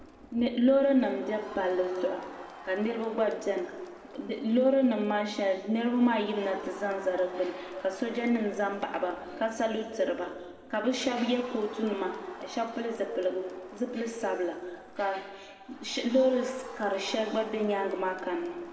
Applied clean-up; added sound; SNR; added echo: none; Crowd; 19 dB; reverberation time 1.7 s.